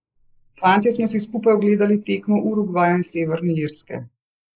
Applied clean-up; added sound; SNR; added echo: neural mask model Resemble Enhance denoiser.